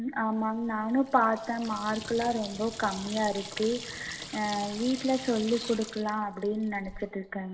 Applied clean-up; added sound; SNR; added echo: none; Sink (filling or washing) / Water tap, faucet; 13 dB; reverberation time 1.3 s.